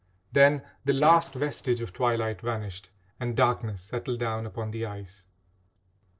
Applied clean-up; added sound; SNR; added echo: neural separator model SepFormer DNS4.